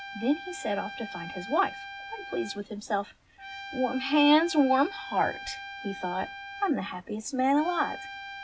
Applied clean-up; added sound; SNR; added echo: none; Trumpet; 13 dB; none.